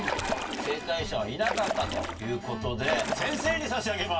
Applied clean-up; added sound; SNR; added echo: none; Splash, splatter; 5 dB; reverberation time 0.1 s.